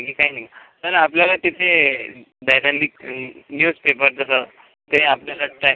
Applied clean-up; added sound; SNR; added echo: none; none; none; none.